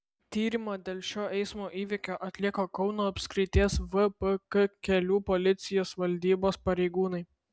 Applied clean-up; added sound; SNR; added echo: none; none; none; none.